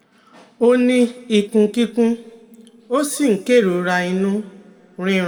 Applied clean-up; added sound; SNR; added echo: none; none; none; reverberation time 1.3 s.